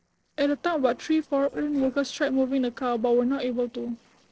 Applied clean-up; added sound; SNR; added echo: neural separator model SepFormer DNS4.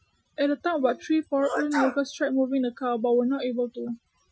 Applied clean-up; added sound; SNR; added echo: classical method Wiener filter.